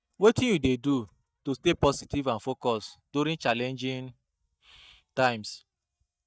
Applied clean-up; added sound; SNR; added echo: neural mask model DeepFilterNet 3.